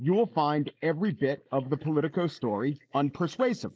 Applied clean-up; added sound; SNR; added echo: neural mask model Resemble Enhance denoiser.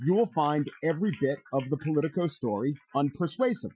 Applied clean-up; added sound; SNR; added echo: classical method Wiener filter.